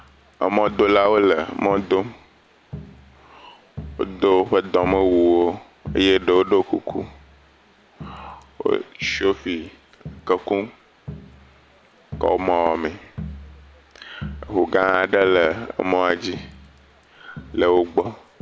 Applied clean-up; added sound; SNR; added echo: none; Crowd; 18 dB; none.